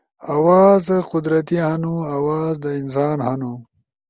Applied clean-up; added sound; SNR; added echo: none; none; none; none.